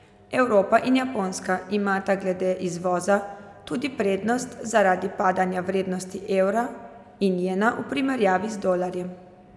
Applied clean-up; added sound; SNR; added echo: none; none; none; none.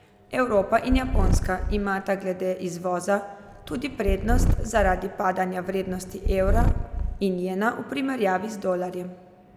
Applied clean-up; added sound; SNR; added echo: none; Purr; 0 dB; none.